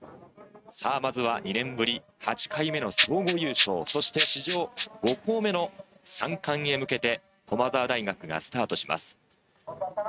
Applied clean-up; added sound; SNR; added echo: neural mask model RNNoise.